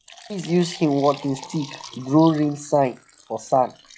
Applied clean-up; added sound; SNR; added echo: classical method log-MMSE.